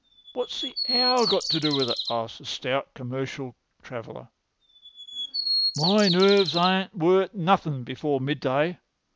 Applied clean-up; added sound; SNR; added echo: none; Bird vocalization, bird call, bird song; 3 dB; none.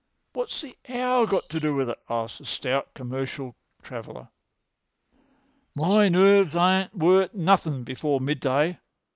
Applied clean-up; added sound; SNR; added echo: neural mask model Resemble Enhance denoiser.